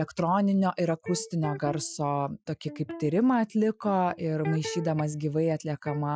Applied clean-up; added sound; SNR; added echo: classical method Wiener filter.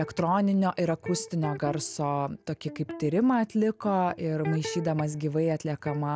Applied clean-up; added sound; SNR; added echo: none; Electric guitar; 15 dB; none.